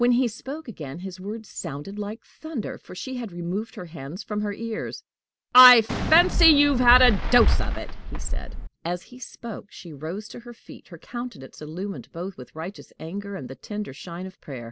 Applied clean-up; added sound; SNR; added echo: none; Fireworks; -2 dB; none.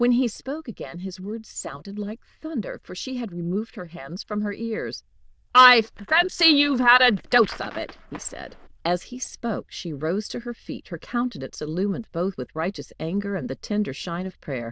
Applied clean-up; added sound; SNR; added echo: neural diffusion model UNIVERSE++.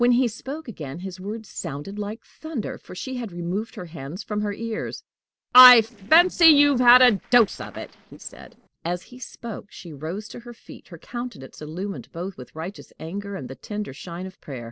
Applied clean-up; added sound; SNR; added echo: neural separator model SepFormer DNS4.